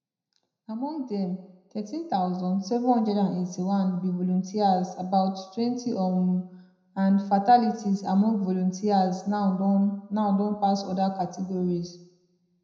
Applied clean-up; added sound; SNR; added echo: none; none; none; reverberation time 0.7 s.